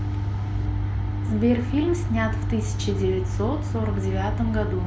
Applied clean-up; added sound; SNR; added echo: none; none; none; none.